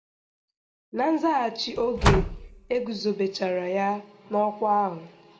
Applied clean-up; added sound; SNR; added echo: none; Slam; 1 dB; reverberation time 0.6 s.